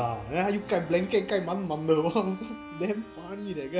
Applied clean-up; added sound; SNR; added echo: none; Bowed string instrument; 17 dB; none.